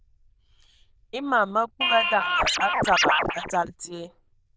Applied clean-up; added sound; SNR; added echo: neural diffusion model UNIVERSE++.